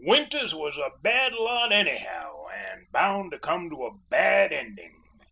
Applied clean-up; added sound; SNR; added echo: none; none; none; none.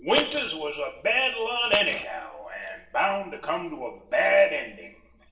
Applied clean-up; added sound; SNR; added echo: none; Fart; 6 dB; reverberation time 0.7 s.